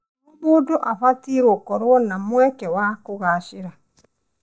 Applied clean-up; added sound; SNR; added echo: neural mask model DeepFilterNet 3.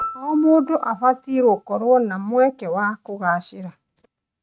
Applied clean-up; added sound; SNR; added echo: neural mask model RNNoise.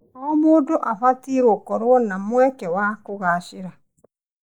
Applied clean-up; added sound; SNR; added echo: neural mask model Resemble Enhance denoiser.